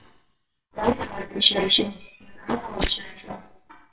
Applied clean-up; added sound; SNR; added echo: neural separator model SepFormer WHAMR!.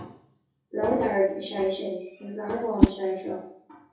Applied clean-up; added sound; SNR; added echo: none; Whoosh, swoosh, swish; -1 dB; reverberation time 0.6 s.